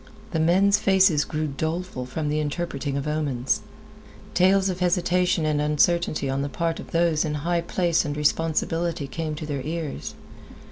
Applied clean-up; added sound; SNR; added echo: none; none; none; none.